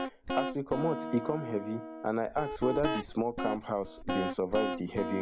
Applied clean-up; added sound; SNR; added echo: none; Guitar; 4 dB; none.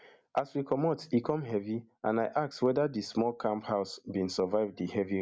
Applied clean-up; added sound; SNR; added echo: none; none; none; none.